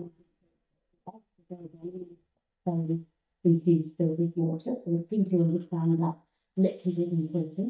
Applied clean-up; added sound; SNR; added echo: neural mask model DeepFilterNet 3.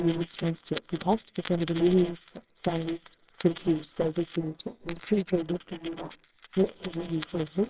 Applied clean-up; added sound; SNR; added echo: neural separator model SepFormer WHAMR!.